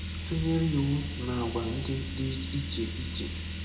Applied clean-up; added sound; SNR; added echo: none; Car; 3 dB; reverberation time 0.6 s.